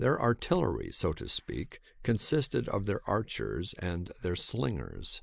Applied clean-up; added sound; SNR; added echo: neural mask model Resemble Enhance denoiser.